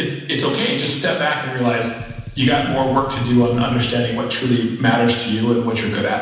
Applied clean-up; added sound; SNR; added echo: none; Gunshot, gunfire; 14 dB; reverberation time 1.1 s.